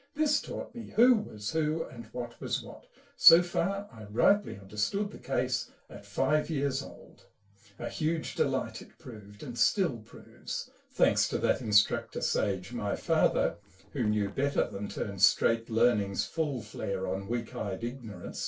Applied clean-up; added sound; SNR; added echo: neural separator model SepFormer DNS4.